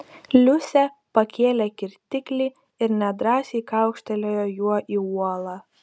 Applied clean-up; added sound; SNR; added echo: none; none; none; none.